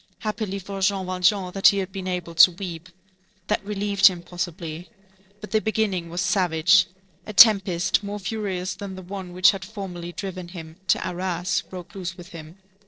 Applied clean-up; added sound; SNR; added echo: neural separator model SepFormer DNS4.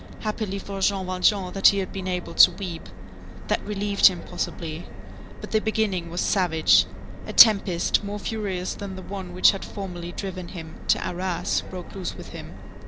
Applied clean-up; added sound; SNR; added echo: none; Subway, metro, underground; 8 dB; none.